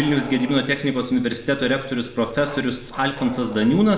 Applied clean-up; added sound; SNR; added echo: none; Bark; 18 dB; reverberation time 1.0 s.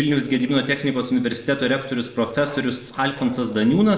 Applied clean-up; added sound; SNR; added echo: neural separator model SepFormer DNS4.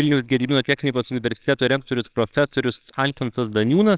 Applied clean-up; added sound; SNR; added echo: neural separator model SepFormer WHAMR!.